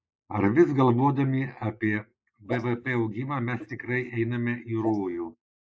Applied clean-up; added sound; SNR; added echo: neural mask model Resemble Enhance denoiser.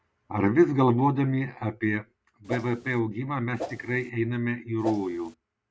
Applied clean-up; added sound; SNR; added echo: none; Whoosh, swoosh, swish; 12 dB; none.